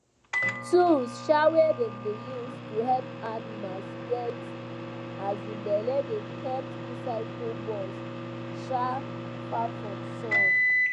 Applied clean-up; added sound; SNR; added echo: none; Microwave oven; 3 dB; none.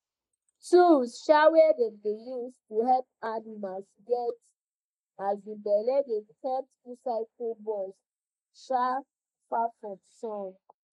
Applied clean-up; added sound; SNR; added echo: neural mask model Resemble Enhance denoiser.